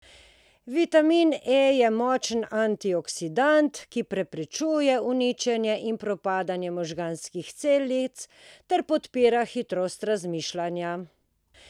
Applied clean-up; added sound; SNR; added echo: none; none; none; none.